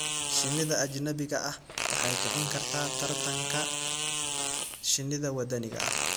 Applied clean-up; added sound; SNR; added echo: none; Fart; 0 dB; none.